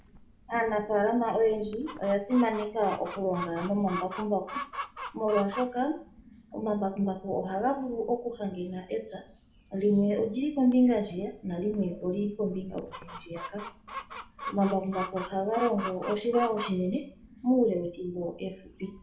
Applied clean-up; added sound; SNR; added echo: none; Chicken, rooster; 14 dB; reverberation time 0.4 s.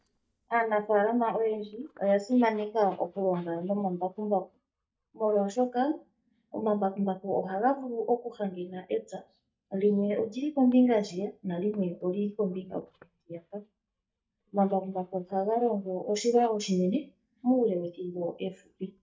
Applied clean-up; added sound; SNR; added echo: neural mask model DeepFilterNet 3.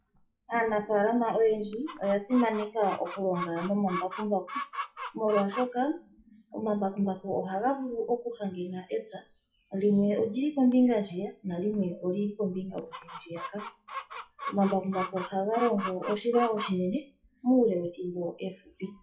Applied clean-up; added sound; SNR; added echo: classical method WPE with log-MMSE.